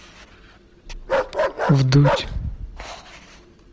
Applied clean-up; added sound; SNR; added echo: none; Bark; 4 dB; none.